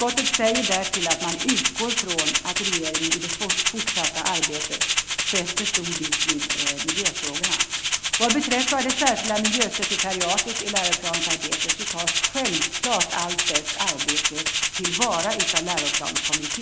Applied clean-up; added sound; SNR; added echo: none; Rattle (instrument); -4 dB; none.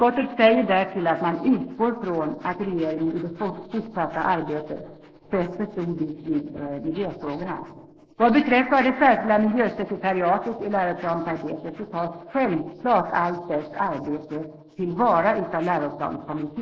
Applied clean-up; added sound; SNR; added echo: neural mask model Resemble Enhance denoiser.